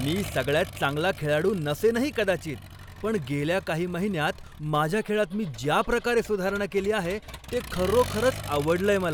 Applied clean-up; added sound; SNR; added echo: none; Accelerating, revving, vroom; 14 dB; none.